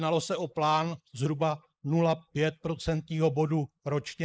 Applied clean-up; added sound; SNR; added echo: neural mask model Resemble Enhance denoiser.